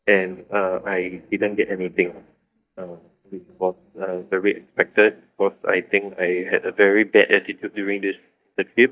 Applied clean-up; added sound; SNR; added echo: neural mask model DeepFilterNet 3.